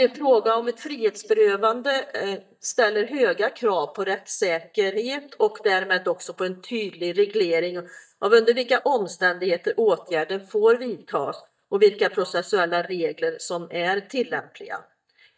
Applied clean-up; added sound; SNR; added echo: neural mask model DeepFilterNet 3.